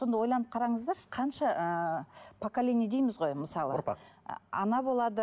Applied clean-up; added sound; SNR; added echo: none; none; none; none.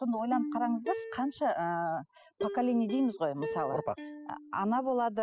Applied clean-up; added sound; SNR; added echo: classical method spectral subtraction.